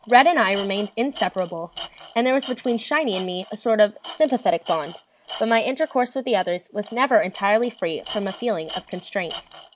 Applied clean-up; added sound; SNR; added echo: none; Tools; 18 dB; none.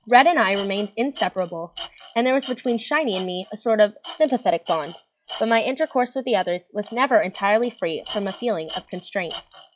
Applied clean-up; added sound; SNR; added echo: classical method log-MMSE.